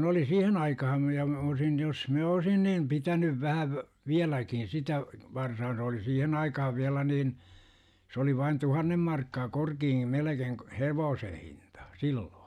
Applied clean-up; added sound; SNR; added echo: none; none; none; none.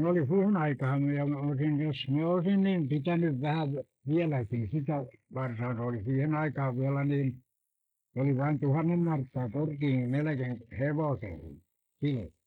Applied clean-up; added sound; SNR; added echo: neural mask model Resemble Enhance denoiser.